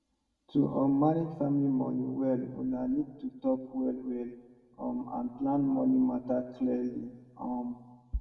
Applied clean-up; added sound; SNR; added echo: none; none; none; reverberation time 1.3 s.